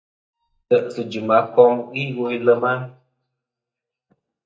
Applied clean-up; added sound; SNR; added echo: neural mask model DeepFilterNet 3.